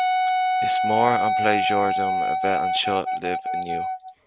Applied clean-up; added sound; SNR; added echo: none; Wind instrument, woodwind instrument; -4 dB; none.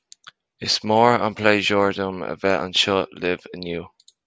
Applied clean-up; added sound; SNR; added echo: none; none; none; none.